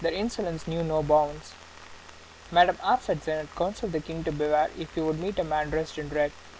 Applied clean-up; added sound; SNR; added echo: none; Car + Rain; 19 dB; none.